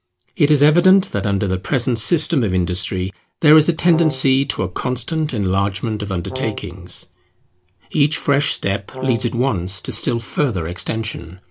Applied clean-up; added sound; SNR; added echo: none; Brass instrument; 11 dB; none.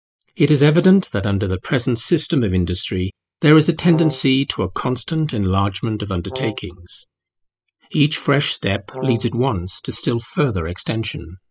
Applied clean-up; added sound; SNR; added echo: classical method spectral subtraction.